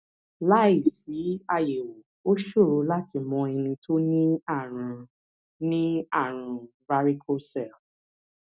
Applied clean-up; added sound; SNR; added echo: none; none; none; none.